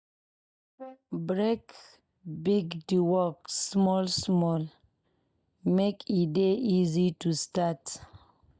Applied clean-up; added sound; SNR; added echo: neural mask model DeepFilterNet 3.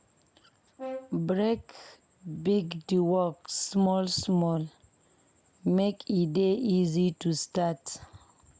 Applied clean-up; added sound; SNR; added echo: none; Brass instrument; 15 dB; none.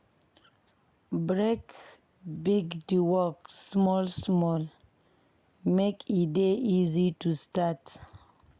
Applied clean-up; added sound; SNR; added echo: none; none; none; none.